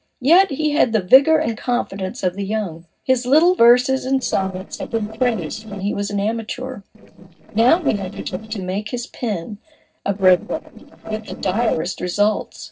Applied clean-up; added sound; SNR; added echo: neural separator model SepFormer DNS4.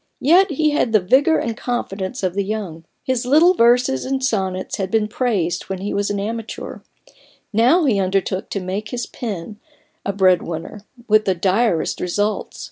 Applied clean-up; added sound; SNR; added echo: none; none; none; none.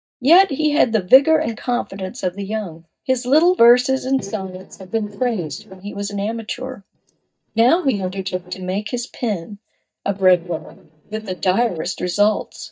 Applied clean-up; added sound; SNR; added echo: neural mask model DeepFilterNet 3.